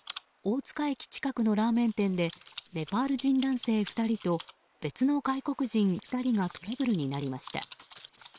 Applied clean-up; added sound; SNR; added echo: neural separator model SepFormer WHAM!.